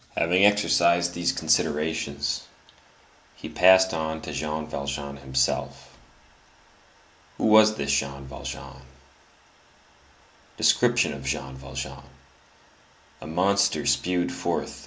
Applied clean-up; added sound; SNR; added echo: none; none; none; none.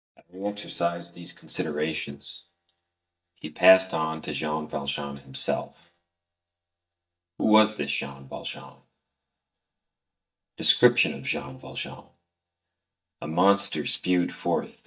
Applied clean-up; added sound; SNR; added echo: neural mask model DeepFilterNet 3.